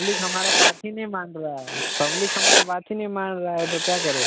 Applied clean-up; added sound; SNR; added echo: none; Writing; -4 dB; none.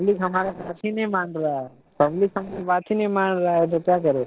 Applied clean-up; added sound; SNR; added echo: neural separator model SepFormer DNS4.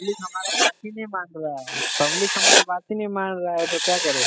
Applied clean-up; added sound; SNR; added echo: classical method spectral subtraction.